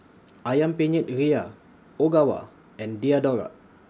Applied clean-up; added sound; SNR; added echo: none; none; none; none.